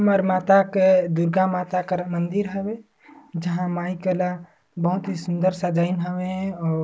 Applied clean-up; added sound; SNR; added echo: none; none; none; none.